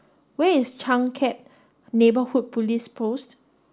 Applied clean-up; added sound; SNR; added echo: none; none; none; none.